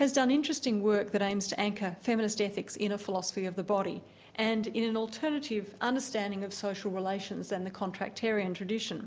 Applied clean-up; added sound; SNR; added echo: none; none; none; none.